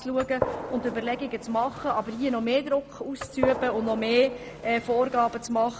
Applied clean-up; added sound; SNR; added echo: none; Gunshot, gunfire; 9 dB; none.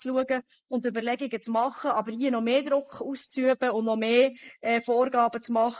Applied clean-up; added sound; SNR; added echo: neural mask model Resemble Enhance denoiser.